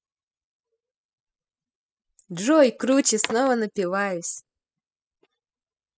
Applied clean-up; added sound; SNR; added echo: classical method spectral subtraction.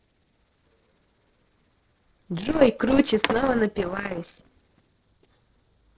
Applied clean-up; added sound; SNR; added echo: neural separator model SepFormer DNS4.